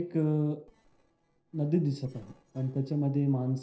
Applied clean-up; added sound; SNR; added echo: neural separator model SepFormer DNS4.